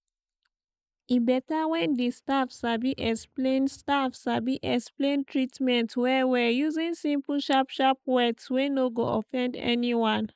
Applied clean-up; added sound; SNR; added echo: neural mask model Resemble Enhance denoiser.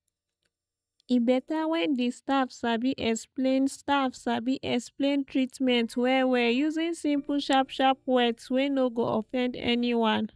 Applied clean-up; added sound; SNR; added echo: neural mask model DeepFilterNet 3.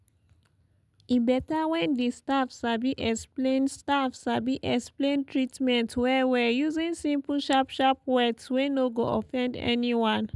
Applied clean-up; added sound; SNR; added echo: none; none; none; none.